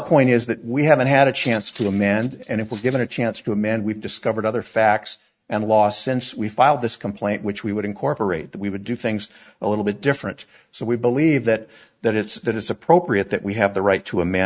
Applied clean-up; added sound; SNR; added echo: neural mask model RNNoise.